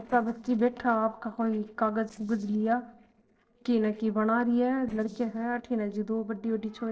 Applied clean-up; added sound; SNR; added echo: neural separator model SepFormer DNS4.